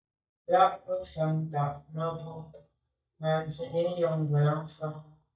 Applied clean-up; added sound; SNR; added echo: neural mask model DeepFilterNet 3.